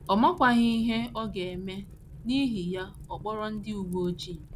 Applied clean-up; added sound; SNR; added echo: none; Fire; 16 dB; none.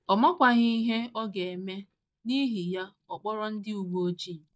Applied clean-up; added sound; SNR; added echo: neural mask model DeepFilterNet 3.